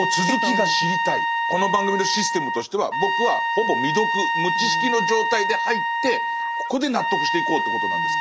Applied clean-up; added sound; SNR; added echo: none; Trumpet; -2 dB; none.